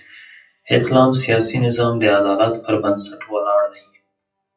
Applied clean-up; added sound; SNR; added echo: classical method WPE with log-MMSE.